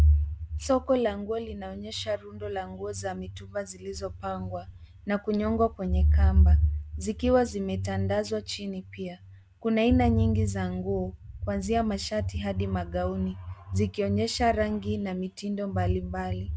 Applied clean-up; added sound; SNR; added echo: none; none; none; none.